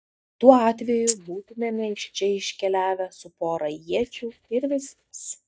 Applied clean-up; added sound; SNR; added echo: neural mask model DeepFilterNet 3.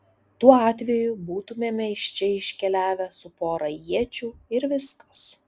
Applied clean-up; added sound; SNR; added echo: none; none; none; none.